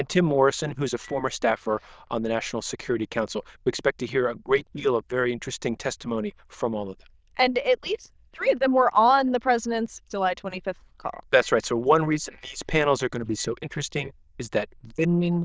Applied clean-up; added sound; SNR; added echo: neural diffusion model UNIVERSE++.